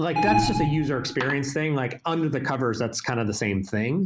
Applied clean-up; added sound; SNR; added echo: none; Alarm; 1 dB; none.